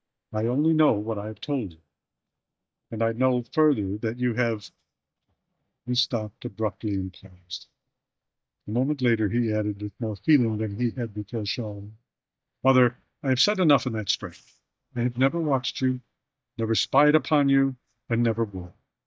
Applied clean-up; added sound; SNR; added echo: neural mask model DeepFilterNet 3.